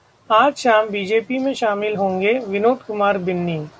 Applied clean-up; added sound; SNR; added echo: none; none; none; none.